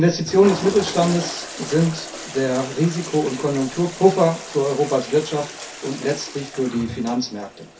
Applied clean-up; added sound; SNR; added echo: none; Toilet flush; 13 dB; reverberation time 0.3 s.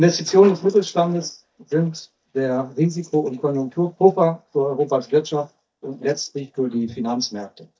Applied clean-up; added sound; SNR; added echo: neural mask model DeepFilterNet 3.